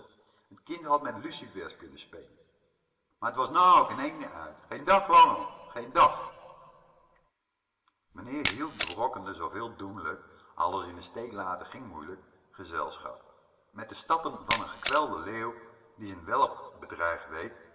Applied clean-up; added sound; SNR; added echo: none; Camera; 8 dB; reverberation time 1.9 s.